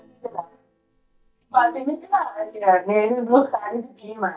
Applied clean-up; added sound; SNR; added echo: neural mask model DeepFilterNet 3.